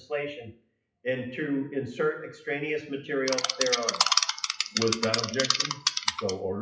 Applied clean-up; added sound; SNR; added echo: classical method WPE with log-MMSE.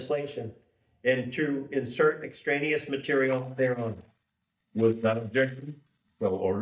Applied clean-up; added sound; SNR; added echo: neural mask model DeepFilterNet 3.